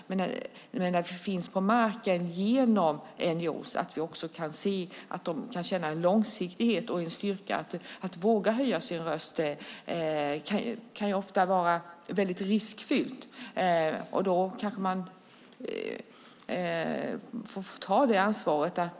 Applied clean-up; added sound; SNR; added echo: none; none; none; none.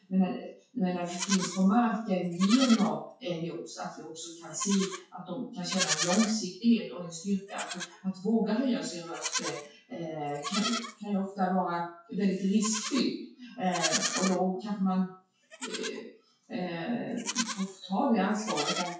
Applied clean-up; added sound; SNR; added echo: classical method WPE with log-MMSE.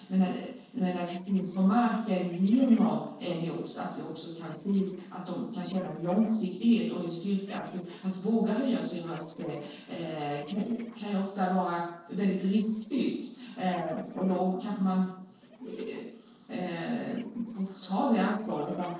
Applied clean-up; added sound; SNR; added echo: neural separator model SepFormer DNS4.